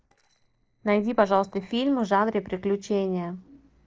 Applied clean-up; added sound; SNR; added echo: neural separator model SepFormer DNS4.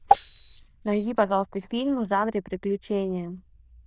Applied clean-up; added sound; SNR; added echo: neural diffusion model UNIVERSE++.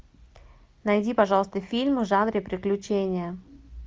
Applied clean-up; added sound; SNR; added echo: none; none; none; none.